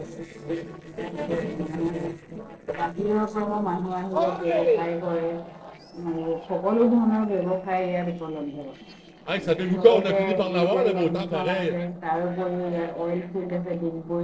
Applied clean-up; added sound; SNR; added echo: neural separator model SepFormer DNS4.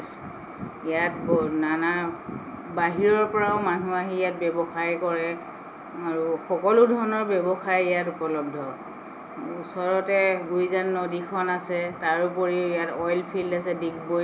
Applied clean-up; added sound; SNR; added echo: none; none; none; none.